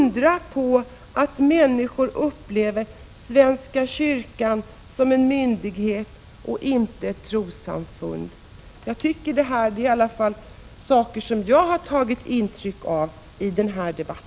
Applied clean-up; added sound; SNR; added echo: none; none; none; none.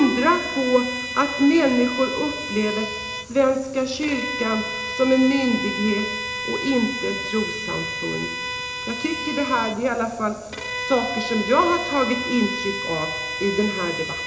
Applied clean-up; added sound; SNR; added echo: none; Bowed string instrument; 6 dB; reverberation time 0.8 s.